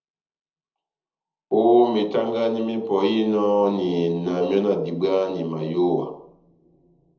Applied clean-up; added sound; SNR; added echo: none; none; none; reverberation time 0.9 s.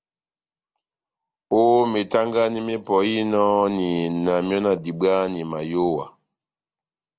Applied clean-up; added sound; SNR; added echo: none; none; none; none.